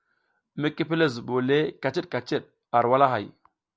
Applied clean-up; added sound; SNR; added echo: none; none; none; none.